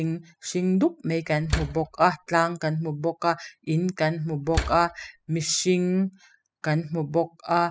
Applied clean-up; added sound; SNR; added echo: classical method spectral subtraction.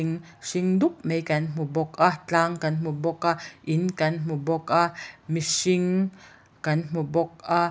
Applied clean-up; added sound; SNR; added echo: none; none; none; none.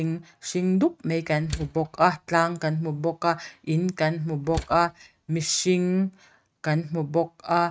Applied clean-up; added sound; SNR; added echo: neural mask model RNNoise.